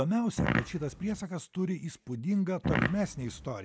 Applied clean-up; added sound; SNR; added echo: none; Fart; 0 dB; none.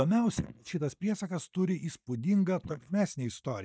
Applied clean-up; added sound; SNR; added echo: neural mask model DeepFilterNet 3.